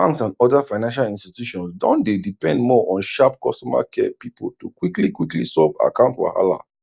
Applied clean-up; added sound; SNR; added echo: none; none; none; none.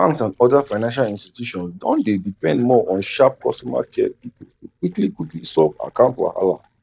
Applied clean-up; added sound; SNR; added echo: neural mask model DeepFilterNet 3.